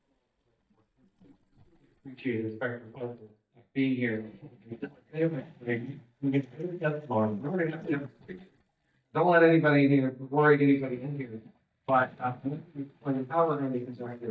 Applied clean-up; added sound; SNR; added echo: neural mask model DeepFilterNet 3.